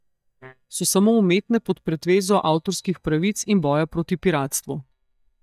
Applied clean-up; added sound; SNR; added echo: neural mask model DeepFilterNet 3.